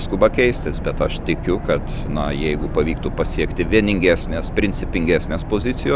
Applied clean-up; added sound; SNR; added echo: none; none; none; none.